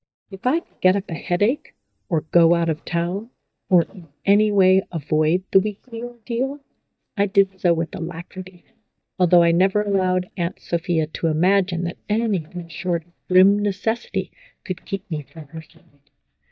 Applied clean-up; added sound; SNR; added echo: neural mask model DeepFilterNet 3.